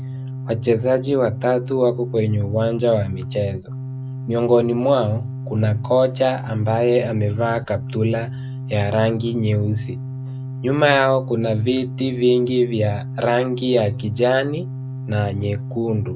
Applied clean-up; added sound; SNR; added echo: none; Organ; 9 dB; none.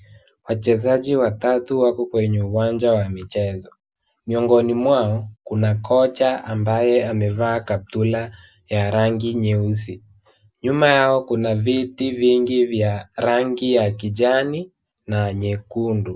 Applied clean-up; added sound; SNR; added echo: none; none; none; none.